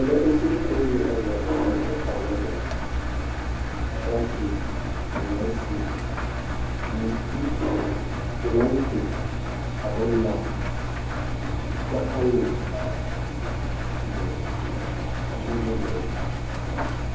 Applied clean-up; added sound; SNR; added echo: none; Engine; -1 dB; reverberation time 0.8 s.